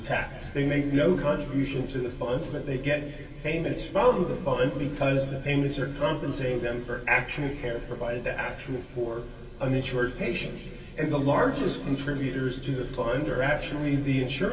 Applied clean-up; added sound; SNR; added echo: none; Tambourine; 17 dB; reverberation time 2.4 s.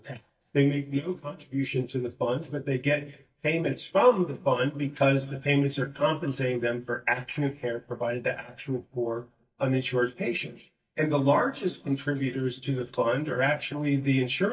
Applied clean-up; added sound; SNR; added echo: neural mask model DeepFilterNet 3.